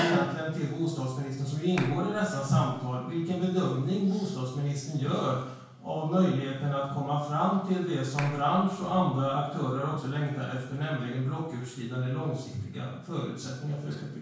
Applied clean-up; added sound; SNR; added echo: none; Clapping; 14 dB; reverberation time 0.6 s.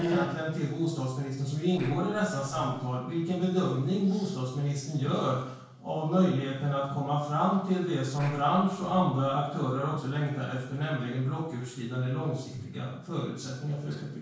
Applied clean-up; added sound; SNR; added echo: neural separator model SepFormer DNS4.